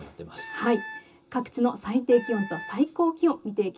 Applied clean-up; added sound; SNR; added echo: none; Wind instrument, woodwind instrument; 14 dB; reverberation time 0.2 s.